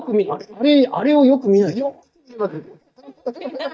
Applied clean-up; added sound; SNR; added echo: neural mask model DeepFilterNet 3.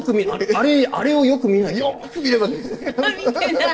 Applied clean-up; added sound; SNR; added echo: neural separator model SepFormer DNS4.